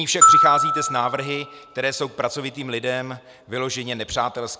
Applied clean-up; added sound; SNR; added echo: none; Glockenspiel; -5 dB; none.